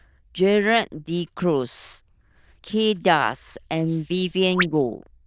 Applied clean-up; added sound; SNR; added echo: neural diffusion model UNIVERSE++.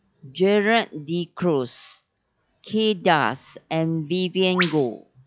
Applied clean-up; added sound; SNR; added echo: classical method log-MMSE.